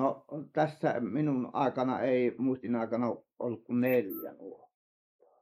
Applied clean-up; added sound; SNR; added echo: neural mask model Resemble Enhance denoiser.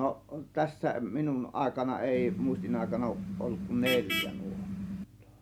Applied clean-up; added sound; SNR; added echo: none; Vehicle horn, car horn, honking; 3 dB; none.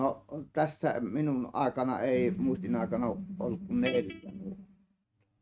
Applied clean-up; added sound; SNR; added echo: neural mask model RNNoise.